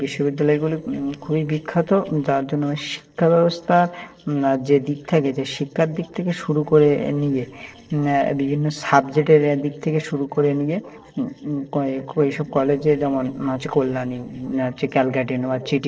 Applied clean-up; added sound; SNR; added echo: neural separator model SepFormer DNS4.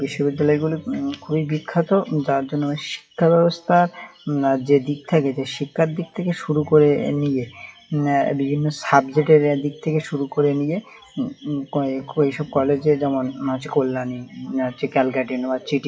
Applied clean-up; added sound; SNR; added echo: classical method WPE with log-MMSE.